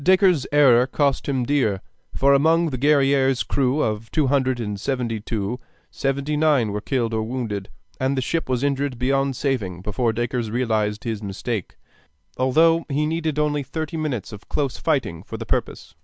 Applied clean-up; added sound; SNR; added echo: none; none; none; none.